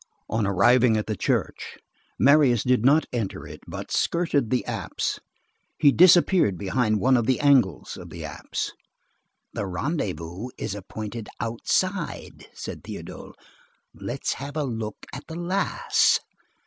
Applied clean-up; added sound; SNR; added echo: none; none; none; none.